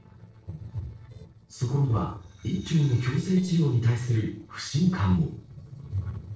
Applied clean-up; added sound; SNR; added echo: neural separator model SepFormer DNS4.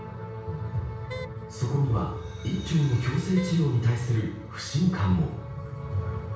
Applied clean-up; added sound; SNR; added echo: none; Wind instrument, woodwind instrument; 15 dB; reverberation time 0.6 s.